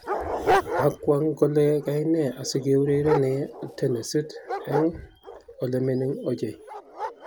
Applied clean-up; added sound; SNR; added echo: none; Dog; 6 dB; none.